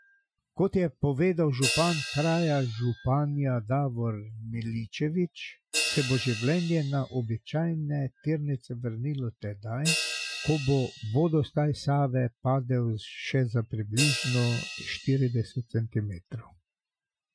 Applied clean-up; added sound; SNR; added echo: classical method Wiener filter.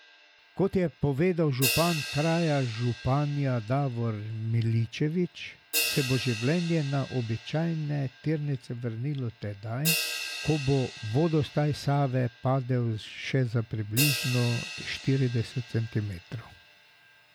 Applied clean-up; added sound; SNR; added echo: none; Crash cymbal; 9 dB; none.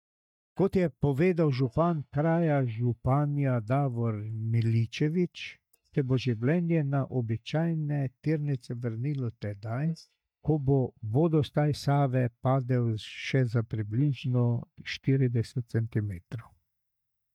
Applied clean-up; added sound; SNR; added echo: neural mask model DeepFilterNet 3.